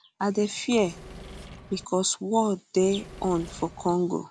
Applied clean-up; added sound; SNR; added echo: none; Engine / Mechanisms; 16 dB; none.